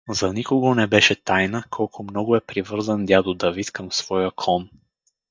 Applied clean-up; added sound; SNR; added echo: neural mask model DeepFilterNet 3.